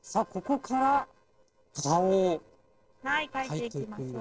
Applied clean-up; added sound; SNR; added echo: neural separator model SepFormer DNS4.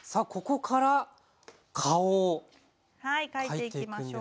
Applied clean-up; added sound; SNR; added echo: none; none; none; none.